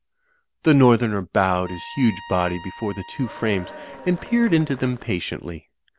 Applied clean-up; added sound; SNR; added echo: none; Trumpet + Cheering; 17 dB; none.